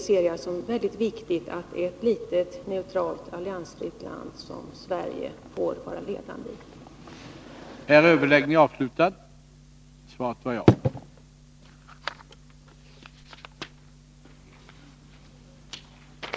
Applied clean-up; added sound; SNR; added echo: none; none; none; none.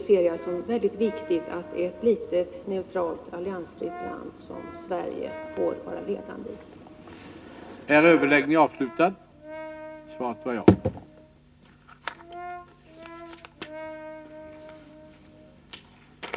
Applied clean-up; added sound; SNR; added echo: none; Brass instrument; 16 dB; reverberation time 0.3 s.